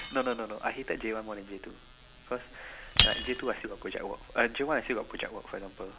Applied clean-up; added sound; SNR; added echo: none; Shatter; 2 dB; none.